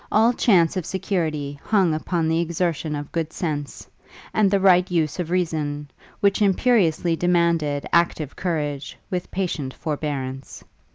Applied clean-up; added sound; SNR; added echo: none; none; none; none.